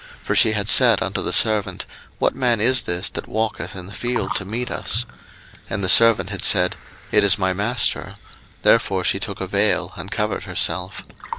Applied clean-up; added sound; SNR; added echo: none; Gurgling; 16 dB; none.